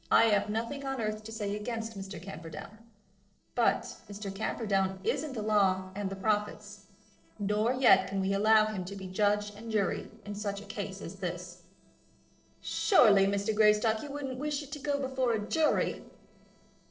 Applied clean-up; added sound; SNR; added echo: neural separator model SepFormer DNS4.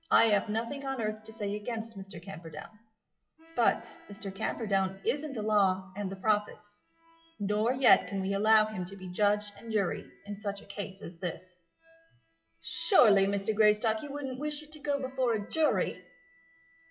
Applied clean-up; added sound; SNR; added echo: classical method WPE with log-MMSE.